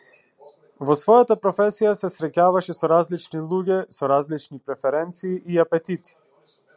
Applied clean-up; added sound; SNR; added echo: none; none; none; none.